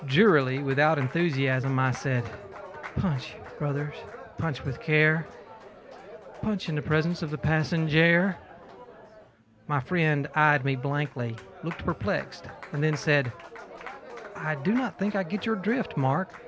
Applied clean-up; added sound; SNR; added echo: none; Applause; 16 dB; none.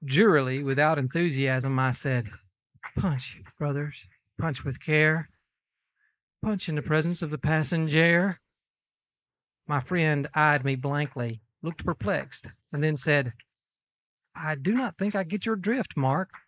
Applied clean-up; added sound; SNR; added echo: neural mask model Resemble Enhance denoiser.